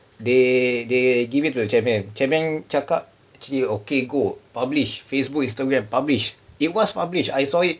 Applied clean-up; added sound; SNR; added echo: none; none; none; none.